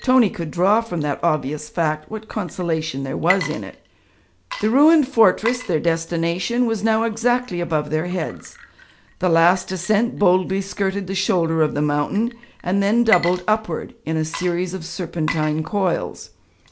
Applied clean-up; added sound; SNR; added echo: none; Water / Liquid; 16 dB; none.